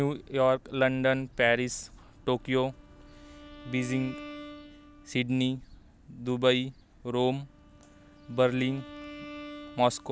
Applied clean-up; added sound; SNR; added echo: none; Bowed string instrument; 19 dB; none.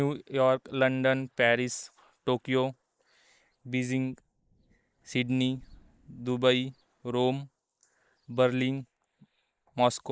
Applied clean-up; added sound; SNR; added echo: neural mask model Resemble Enhance denoiser.